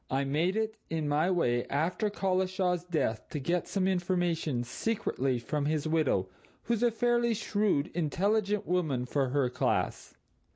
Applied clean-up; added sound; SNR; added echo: none; none; none; none.